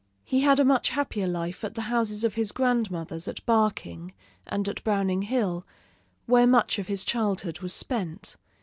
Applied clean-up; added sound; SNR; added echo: none; none; none; none.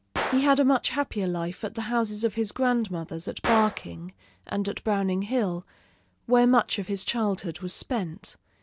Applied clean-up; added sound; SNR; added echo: none; Gunshot, gunfire; 14 dB; none.